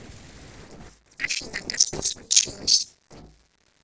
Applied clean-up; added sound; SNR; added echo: neural separator model SepFormer DNS4.